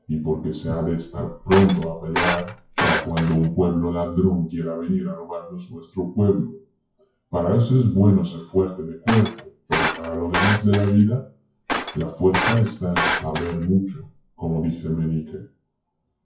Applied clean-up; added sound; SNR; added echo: classical method WPE with log-MMSE.